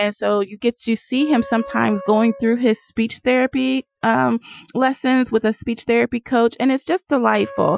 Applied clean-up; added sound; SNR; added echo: classical method Wiener filter.